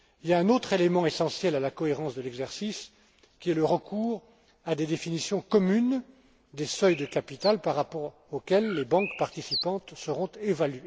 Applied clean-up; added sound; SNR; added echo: none; Bird; 12 dB; none.